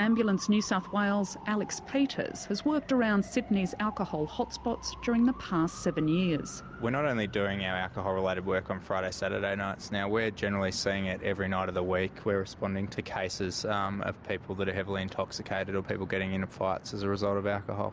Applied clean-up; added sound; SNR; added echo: none; none; none; none.